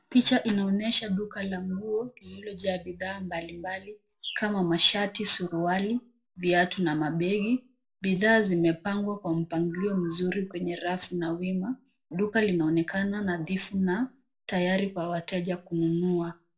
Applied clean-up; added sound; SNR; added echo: none; Bird; 17 dB; reverberation time 0.3 s.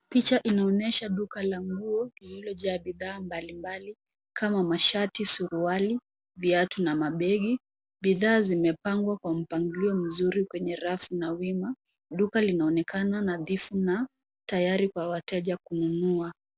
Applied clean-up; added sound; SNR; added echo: none; none; none; none.